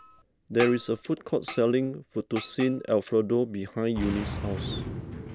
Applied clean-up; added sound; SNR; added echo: none; Boom; 10 dB; none.